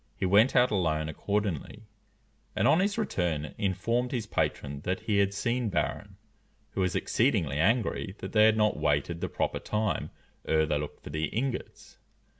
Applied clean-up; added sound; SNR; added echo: none; none; none; none.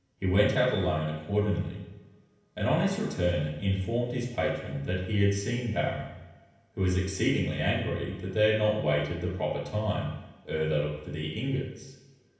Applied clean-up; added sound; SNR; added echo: none; none; none; reverberation time 0.9 s.